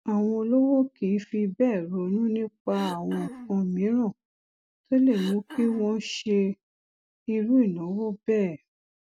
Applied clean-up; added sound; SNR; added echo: none; Cough; 14 dB; none.